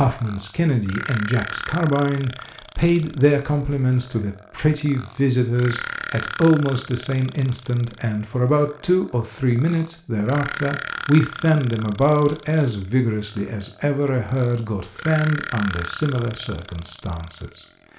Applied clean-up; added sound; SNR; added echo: none; Burping, eructation; 14 dB; reverberation time 0.4 s.